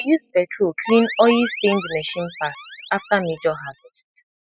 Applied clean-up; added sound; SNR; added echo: classical method spectral subtraction.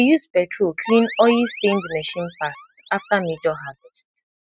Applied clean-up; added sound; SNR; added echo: neural mask model RNNoise.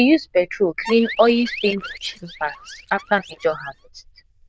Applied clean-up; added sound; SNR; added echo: neural diffusion model UNIVERSE++.